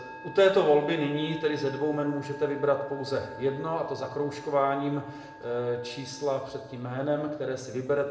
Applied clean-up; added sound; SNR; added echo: none; Musical instrument; 17 dB; reverberation time 0.9 s.